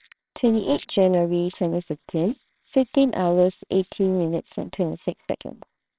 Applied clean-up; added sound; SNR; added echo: neural separator model SepFormer WHAMR!.